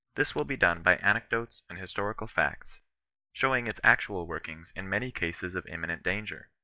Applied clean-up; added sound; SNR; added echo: classical method log-MMSE.